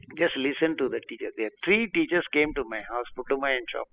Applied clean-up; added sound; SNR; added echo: classical method spectral subtraction.